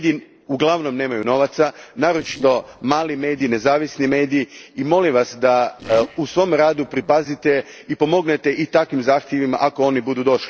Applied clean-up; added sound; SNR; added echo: neural separator model SepFormer DNS4.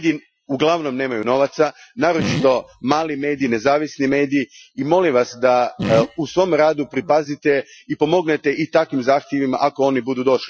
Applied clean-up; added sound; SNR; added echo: classical method Wiener filter.